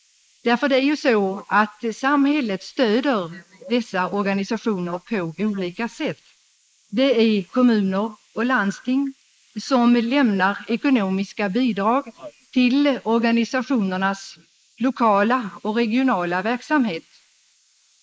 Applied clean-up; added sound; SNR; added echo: neural mask model Resemble Enhance denoiser.